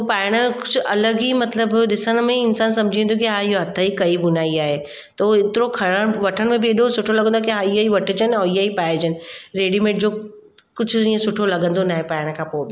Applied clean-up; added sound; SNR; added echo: none; none; none; none.